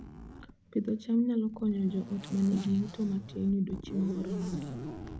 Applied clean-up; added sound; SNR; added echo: none; Zipper (clothing); 11 dB; none.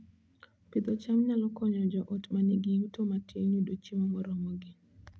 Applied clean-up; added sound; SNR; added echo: none; none; none; none.